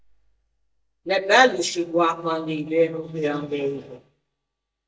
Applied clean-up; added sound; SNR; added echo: neural mask model DeepFilterNet 3.